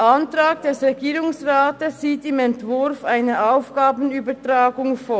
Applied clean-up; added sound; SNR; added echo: none; none; none; none.